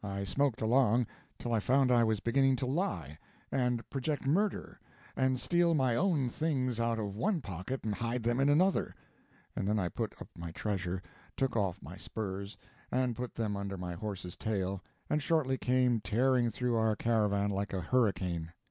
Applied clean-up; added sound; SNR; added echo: none; none; none; none.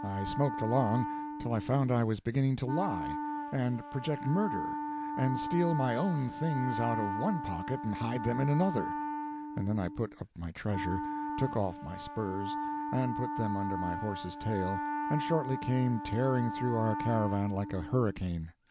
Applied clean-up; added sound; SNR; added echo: none; Wind instrument, woodwind instrument; 5 dB; none.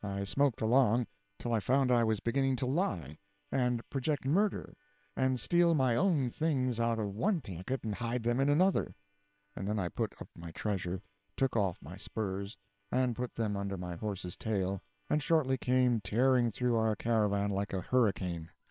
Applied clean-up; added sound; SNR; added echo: neural separator model SepFormer WHAM!.